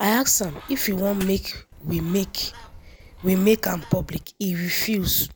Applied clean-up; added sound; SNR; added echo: none; Bird + Fire; 19 dB; none.